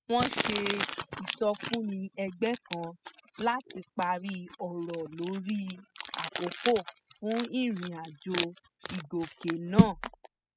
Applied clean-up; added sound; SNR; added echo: classical method spectral subtraction.